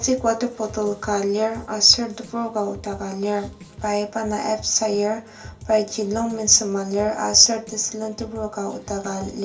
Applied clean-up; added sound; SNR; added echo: none; Drum kit; 20 dB; reverberation time 0.3 s.